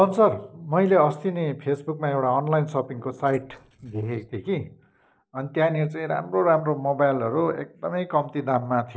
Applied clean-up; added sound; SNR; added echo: neural separator model SepFormer DNS4.